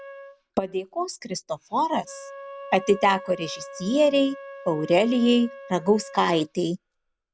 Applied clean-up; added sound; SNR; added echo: none; Wind instrument, woodwind instrument; 17 dB; none.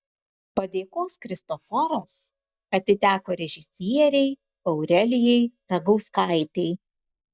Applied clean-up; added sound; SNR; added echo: neural mask model DeepFilterNet 3.